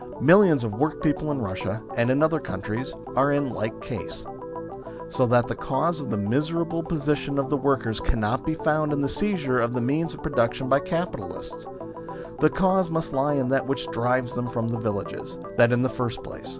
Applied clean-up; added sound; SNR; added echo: none; Organ; 11 dB; none.